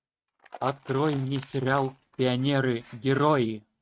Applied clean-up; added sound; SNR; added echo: neural mask model RNNoise.